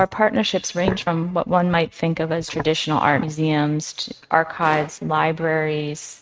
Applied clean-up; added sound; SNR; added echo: neural mask model RNNoise.